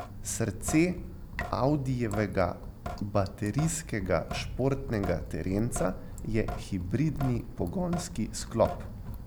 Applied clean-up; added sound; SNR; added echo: none; Drip / Sink (filling or washing); 8 dB; none.